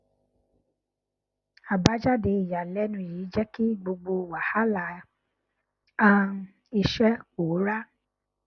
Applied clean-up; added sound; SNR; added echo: none; none; none; none.